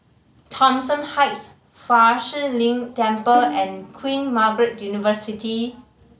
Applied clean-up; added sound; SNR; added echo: none; Bowed string instrument; 15 dB; none.